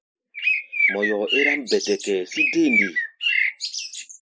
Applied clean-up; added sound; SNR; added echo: neural mask model Resemble Enhance denoiser.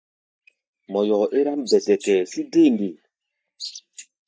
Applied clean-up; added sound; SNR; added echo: neural mask model DeepFilterNet 3.